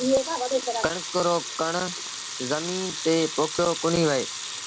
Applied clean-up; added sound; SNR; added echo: none; Sink (filling or washing) / Water tap, faucet / Liquid; 7 dB; none.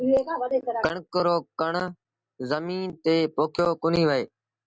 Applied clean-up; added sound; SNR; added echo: none; none; none; none.